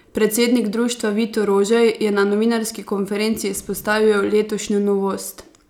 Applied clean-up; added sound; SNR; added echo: none; none; none; none.